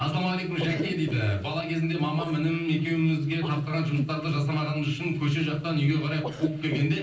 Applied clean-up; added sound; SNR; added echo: neural separator model SepFormer DNS4.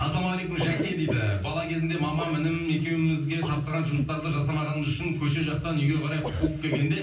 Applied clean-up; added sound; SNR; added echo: none; Cough; 12 dB; reverberation time 0.6 s.